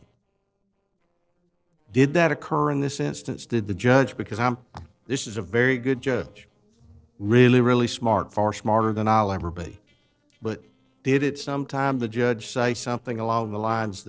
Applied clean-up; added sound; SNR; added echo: neural separator model SepFormer DNS4.